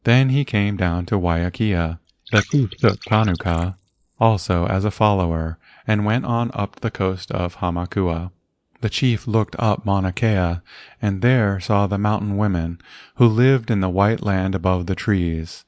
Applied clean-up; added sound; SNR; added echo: neural mask model Resemble Enhance denoiser.